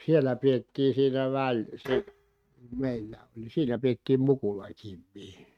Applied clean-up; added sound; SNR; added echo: neural mask model RNNoise.